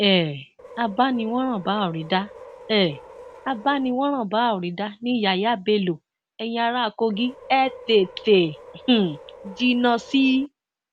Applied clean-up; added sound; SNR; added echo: none; Subway, metro, underground; 19 dB; none.